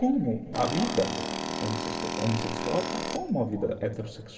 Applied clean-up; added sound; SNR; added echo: none; Tools; 3 dB; reverberation time 2.2 s.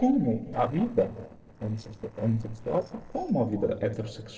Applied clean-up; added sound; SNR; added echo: neural separator model SepFormer DNS4.